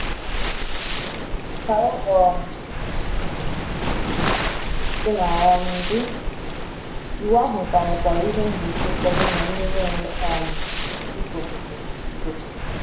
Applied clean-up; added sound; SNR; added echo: none; Waves, surf; -1 dB; reverberation time 0.6 s.